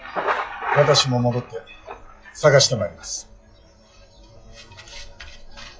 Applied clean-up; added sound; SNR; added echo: classical method WPE with log-MMSE.